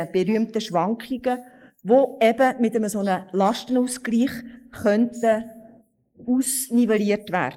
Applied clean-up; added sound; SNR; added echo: neural mask model Resemble Enhance denoiser.